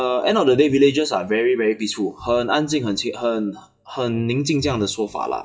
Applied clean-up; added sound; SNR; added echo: classical method WPE with log-MMSE.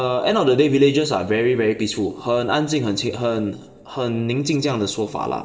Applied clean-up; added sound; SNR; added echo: neural separator model SepFormer DNS4.